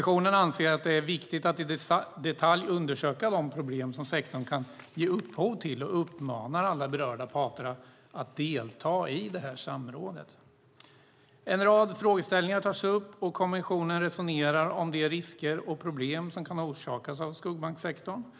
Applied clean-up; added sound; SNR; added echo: none; none; none; none.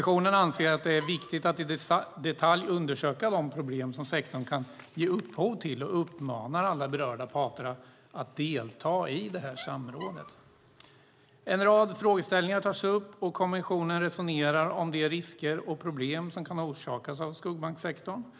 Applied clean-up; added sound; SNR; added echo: none; Squeak; 19 dB; none.